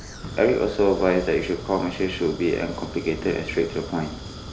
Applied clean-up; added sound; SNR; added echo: none; Fire; 13 dB; none.